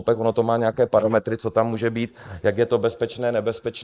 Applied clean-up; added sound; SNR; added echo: neural mask model Resemble Enhance denoiser.